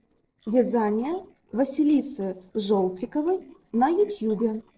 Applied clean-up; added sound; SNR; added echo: neural separator model SepFormer DNS4.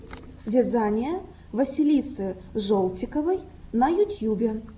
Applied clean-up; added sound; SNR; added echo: none; none; none; none.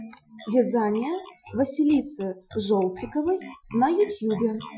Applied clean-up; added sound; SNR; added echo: classical method Wiener filter.